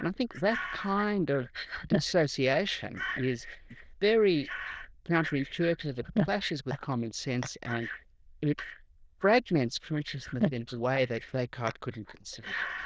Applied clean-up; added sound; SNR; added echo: neural diffusion model UNIVERSE++.